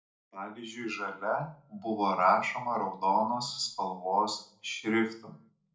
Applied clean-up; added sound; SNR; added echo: none; none; none; reverberation time 0.4 s.